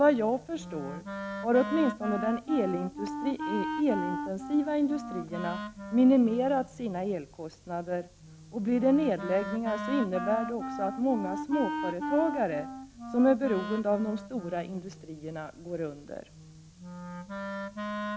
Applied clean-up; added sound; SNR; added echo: none; Wind instrument, woodwind instrument; 8 dB; none.